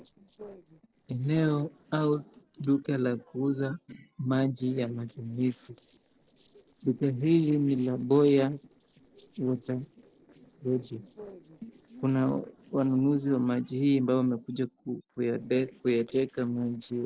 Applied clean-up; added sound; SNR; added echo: neural separator model SepFormer DNS4.